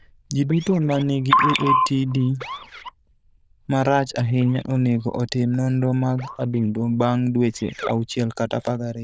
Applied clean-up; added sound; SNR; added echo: neural diffusion model UNIVERSE++.